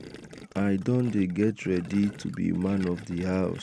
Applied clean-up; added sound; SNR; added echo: none; Gurgling; 17 dB; none.